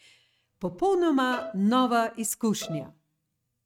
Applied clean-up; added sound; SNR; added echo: neural mask model RNNoise.